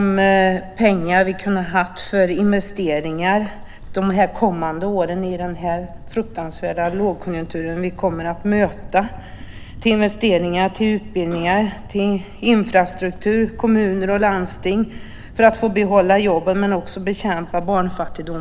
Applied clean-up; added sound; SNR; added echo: none; Thunder; 15 dB; none.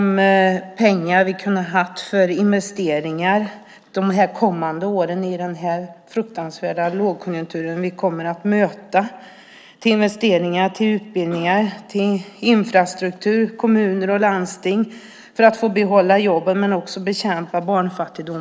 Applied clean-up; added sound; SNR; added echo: none; none; none; none.